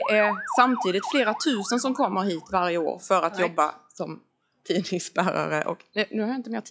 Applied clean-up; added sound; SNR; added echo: classical method log-MMSE.